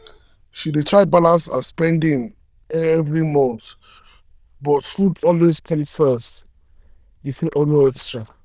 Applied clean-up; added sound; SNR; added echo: neural diffusion model UNIVERSE++.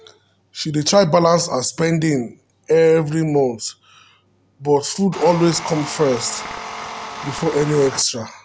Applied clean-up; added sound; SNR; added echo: none; Tools; 11 dB; none.